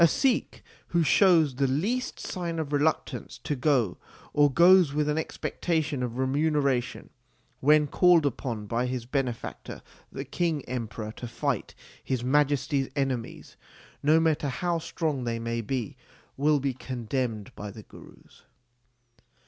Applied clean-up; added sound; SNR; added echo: none; none; none; none.